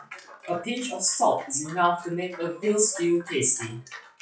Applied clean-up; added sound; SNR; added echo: classical method WPE with log-MMSE.